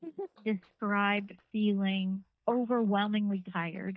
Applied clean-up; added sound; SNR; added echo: neural mask model DeepFilterNet 3.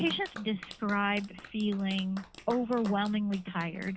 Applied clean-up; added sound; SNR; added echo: none; Clapping; 17 dB; none.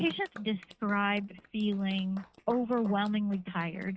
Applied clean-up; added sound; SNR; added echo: neural mask model RNNoise.